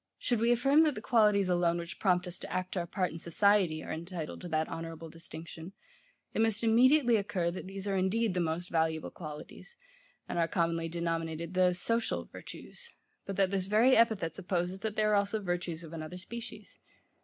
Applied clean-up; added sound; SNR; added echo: none; none; none; none.